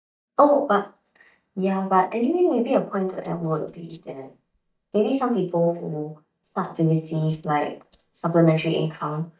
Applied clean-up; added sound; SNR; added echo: neural mask model DeepFilterNet 3.